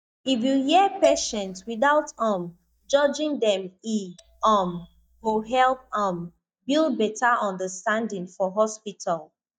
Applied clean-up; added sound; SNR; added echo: neural mask model DeepFilterNet 3.